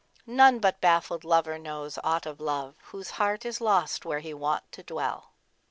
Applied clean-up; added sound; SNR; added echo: none; none; none; none.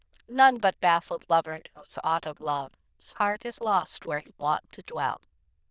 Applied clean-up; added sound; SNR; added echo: neural diffusion model UNIVERSE++.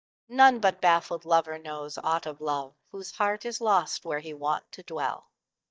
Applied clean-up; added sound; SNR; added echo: neural mask model DeepFilterNet 3.